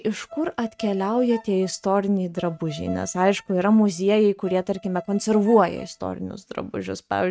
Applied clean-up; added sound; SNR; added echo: neural mask model RNNoise.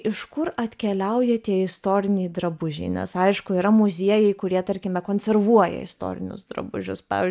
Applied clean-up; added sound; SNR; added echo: none; none; none; none.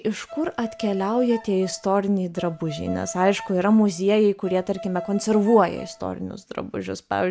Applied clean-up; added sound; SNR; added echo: none; Bowed string instrument; 16 dB; none.